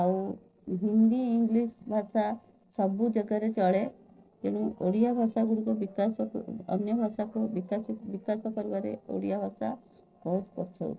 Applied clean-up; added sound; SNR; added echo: neural separator model SepFormer DNS4.